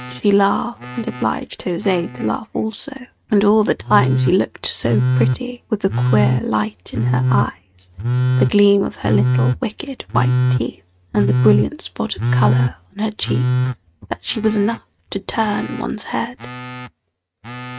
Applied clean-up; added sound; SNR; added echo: neural mask model RNNoise.